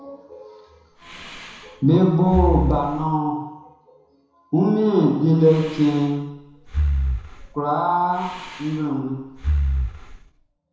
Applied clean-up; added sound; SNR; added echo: none; Breathing; 5 dB; reverberation time 1.0 s.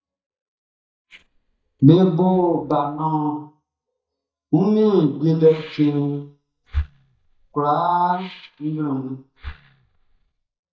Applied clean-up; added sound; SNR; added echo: neural mask model DeepFilterNet 3.